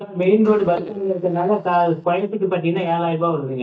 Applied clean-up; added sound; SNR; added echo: neural mask model DeepFilterNet 3.